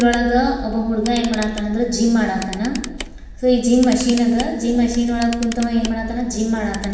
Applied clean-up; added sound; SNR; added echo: none; Camera; 13 dB; reverberation time 1.2 s.